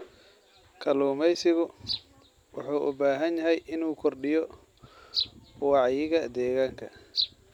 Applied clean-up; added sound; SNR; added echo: none; none; none; none.